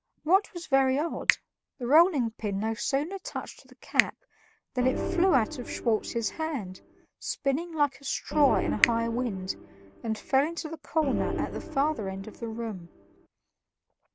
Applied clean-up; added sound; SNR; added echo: none; Finger snapping + Organ; 6 dB; none.